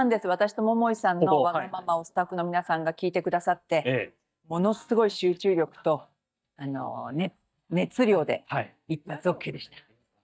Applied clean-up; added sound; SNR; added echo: neural mask model DeepFilterNet 3.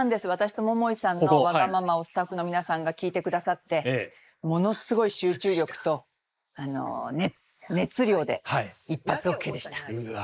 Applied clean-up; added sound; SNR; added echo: neural mask model Resemble Enhance denoiser.